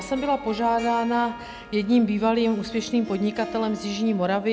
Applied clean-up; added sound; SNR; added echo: none; Harp; 17 dB; none.